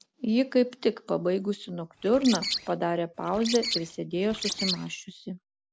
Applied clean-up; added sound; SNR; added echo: none; Bird; 6 dB; none.